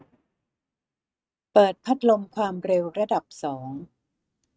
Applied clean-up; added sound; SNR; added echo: neural mask model RNNoise.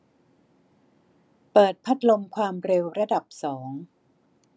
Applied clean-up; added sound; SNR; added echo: none; none; none; none.